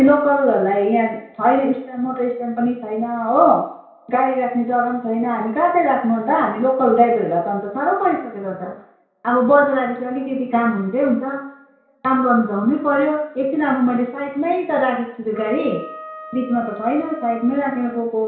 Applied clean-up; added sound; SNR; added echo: none; Wind instrument, woodwind instrument; 18 dB; reverberation time 0.6 s.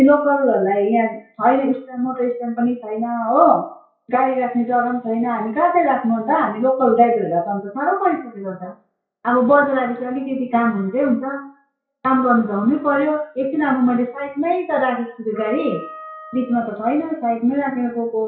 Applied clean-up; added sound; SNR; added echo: classical method WPE with log-MMSE.